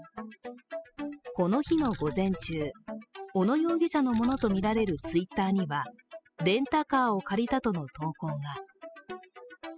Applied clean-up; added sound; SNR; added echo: classical method spectral subtraction.